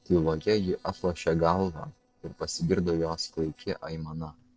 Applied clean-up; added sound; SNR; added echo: neural separator model SepFormer DNS4.